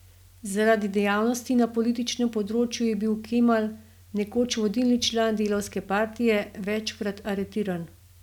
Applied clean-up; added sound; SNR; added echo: none; none; none; none.